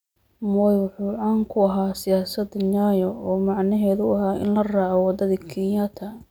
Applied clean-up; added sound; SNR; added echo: none; none; none; none.